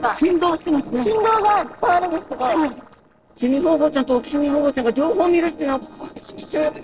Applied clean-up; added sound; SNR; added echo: neural separator model SepFormer DNS4.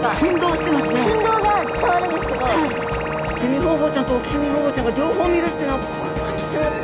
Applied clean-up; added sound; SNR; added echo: none; Organ; 5 dB; none.